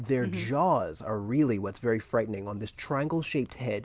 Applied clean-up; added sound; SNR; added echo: none; none; none; none.